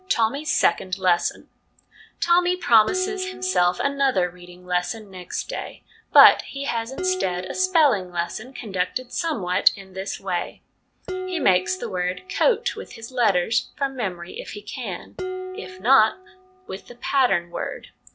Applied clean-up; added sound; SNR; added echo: none; Dishes, pots, and pans; 14 dB; none.